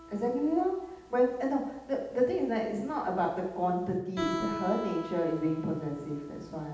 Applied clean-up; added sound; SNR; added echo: none; Guitar; 12 dB; reverberation time 0.8 s.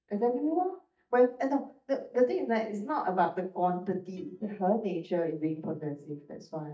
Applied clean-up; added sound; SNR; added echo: neural mask model DeepFilterNet 3.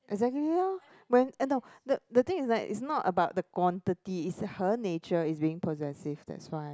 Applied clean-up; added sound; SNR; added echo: none; none; none; none.